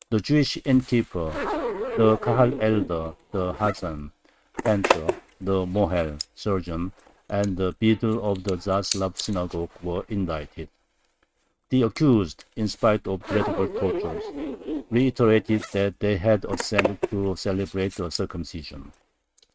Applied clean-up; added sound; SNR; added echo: neural mask model RNNoise.